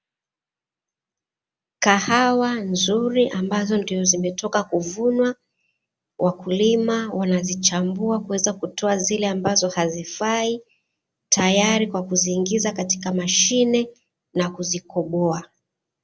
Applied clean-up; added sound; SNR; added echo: none; none; none; none.